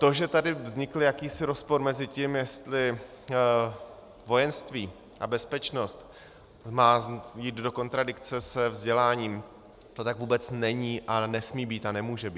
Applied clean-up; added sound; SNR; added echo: none; none; none; none.